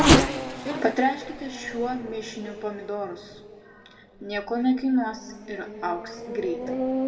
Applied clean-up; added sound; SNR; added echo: none; Race car, auto racing / Accelerating, revving, vroom; -1 dB; reverberation time 1.6 s.